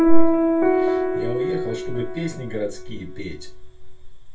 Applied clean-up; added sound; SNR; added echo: none; Piano; 3 dB; reverberation time 0.2 s.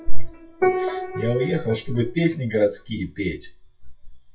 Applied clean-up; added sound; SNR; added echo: classical method WPE with log-MMSE.